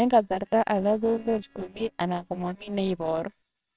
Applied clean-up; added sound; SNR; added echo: neural separator model SepFormer WHAMR!.